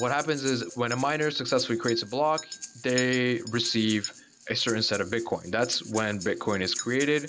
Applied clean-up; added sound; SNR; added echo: none; Chink, clink + Breathing; 13 dB; none.